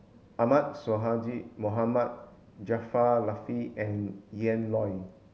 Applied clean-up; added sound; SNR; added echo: none; none; none; none.